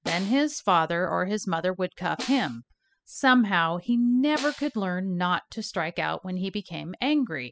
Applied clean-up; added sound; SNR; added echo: classical method spectral subtraction.